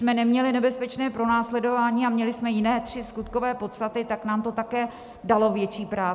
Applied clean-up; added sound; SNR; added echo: none; none; none; none.